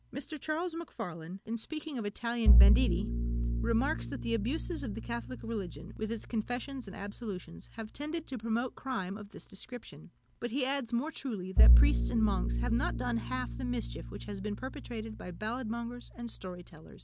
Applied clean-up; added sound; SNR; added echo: none; Bowed string instrument; -4 dB; none.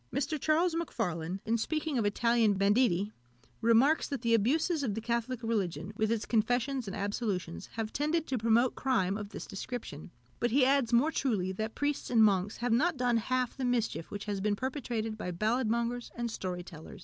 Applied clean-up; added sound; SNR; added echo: none; none; none; none.